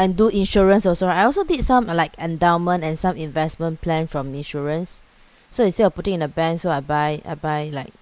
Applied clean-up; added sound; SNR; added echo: none; none; none; none.